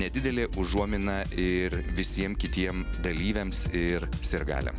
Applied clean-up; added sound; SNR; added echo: none; none; none; none.